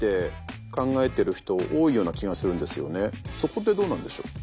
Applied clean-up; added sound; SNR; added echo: none; none; none; none.